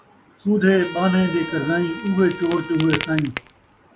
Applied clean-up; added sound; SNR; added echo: none; Crack + Trumpet; 12 dB; none.